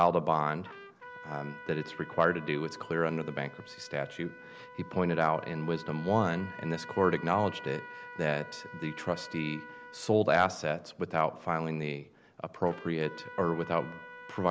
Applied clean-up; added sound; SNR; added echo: none; Trumpet; 16 dB; none.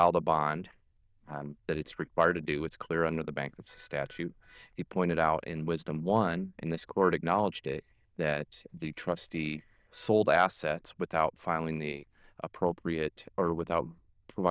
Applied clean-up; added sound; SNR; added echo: neural diffusion model UNIVERSE++.